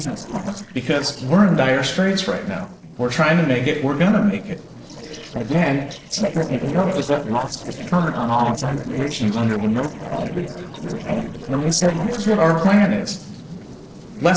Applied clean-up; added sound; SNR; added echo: neural separator model SepFormer DNS4.